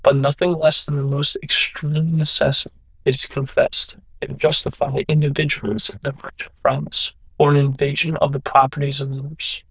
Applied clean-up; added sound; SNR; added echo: neural diffusion model UNIVERSE++.